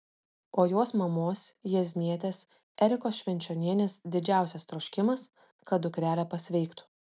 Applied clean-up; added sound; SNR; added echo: none; none; none; none.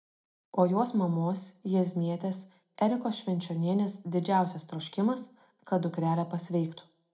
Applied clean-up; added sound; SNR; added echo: none; none; none; reverberation time 0.3 s.